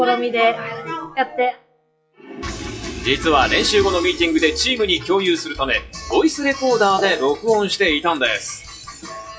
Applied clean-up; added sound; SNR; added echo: classical method WPE with log-MMSE.